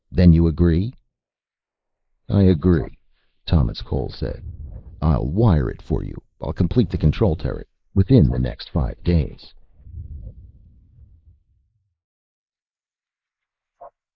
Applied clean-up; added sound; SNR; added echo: neural mask model Resemble Enhance denoiser.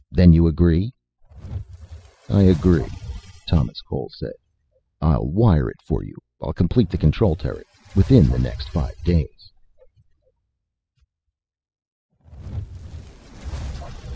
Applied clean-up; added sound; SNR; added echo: classical method spectral subtraction.